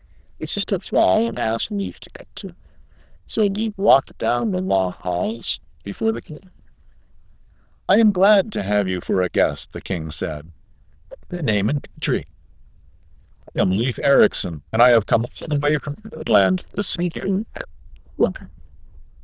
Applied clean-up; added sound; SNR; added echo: neural diffusion model UNIVERSE++.